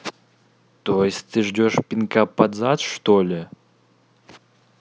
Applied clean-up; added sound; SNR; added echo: none; none; none; none.